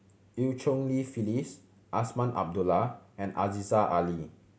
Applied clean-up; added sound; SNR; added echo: none; none; none; none.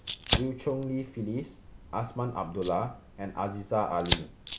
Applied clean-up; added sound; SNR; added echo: none; Fire; 0 dB; none.